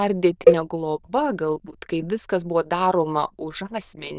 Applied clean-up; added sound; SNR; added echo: neural diffusion model UNIVERSE++.